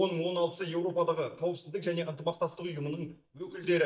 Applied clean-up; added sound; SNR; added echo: neural mask model DeepFilterNet 3.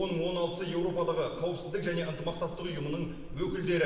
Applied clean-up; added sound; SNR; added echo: none; Traffic noise, roadway noise; 14 dB; reverberation time 1.2 s.